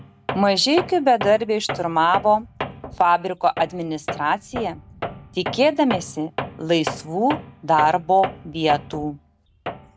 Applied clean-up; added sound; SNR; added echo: none; Tools; 11 dB; none.